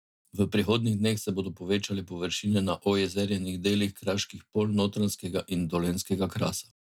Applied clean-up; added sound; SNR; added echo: none; none; none; none.